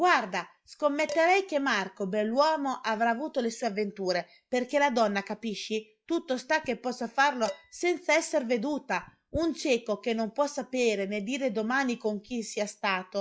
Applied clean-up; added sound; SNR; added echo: classical method log-MMSE.